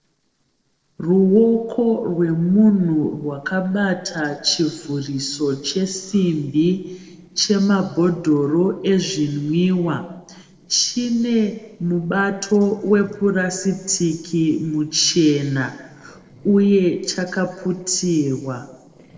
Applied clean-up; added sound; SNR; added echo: neural separator model SepFormer DNS4.